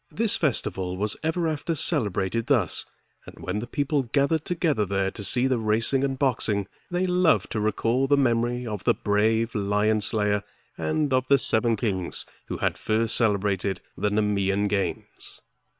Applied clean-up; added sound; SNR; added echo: neural separator model SepFormer WHAM!.